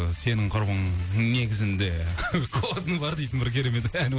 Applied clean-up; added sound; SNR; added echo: none; none; none; none.